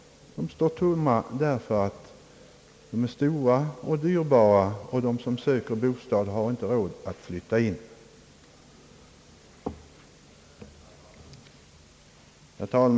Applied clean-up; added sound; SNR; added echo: none; none; none; none.